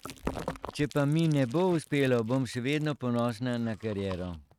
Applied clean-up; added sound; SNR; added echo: neural mask model RNNoise.